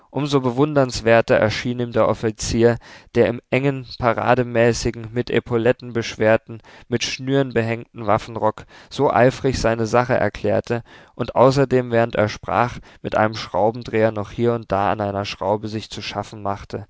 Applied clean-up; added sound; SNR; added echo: none; none; none; none.